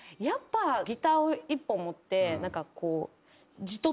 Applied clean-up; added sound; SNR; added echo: none; none; none; none.